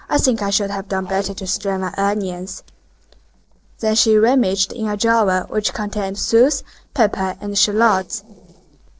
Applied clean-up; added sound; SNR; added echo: neural separator model SepFormer DNS4.